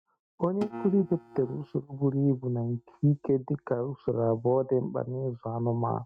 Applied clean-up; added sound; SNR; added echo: neural mask model RNNoise.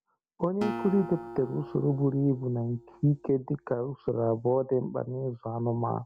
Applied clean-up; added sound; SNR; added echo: none; Acoustic guitar; 13 dB; none.